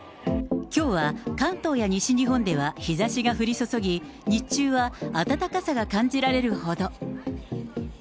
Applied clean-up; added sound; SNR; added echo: none; none; none; none.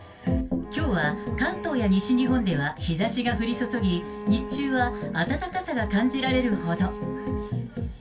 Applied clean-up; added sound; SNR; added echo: none; Bowed string instrument; 11 dB; reverberation time 0.2 s.